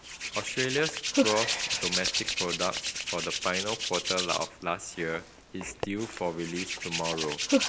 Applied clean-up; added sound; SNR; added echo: none; Hands; -1 dB; none.